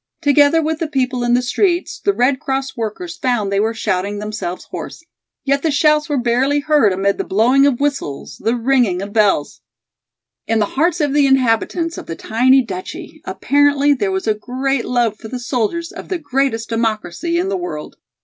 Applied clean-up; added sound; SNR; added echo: none; none; none; none.